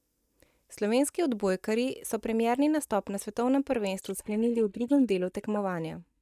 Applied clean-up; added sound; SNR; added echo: neural mask model DeepFilterNet 3.